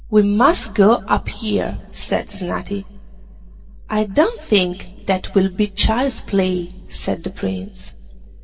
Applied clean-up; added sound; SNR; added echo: none; none; none; reverberation time 2.7 s.